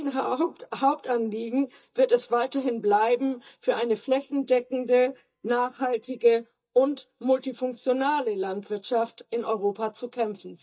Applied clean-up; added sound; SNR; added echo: neural mask model DeepFilterNet 3.